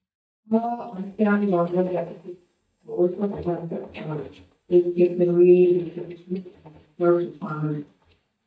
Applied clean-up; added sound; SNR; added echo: neural mask model DeepFilterNet 3.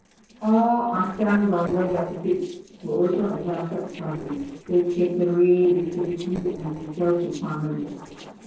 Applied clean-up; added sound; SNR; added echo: neural separator model SepFormer DNS4.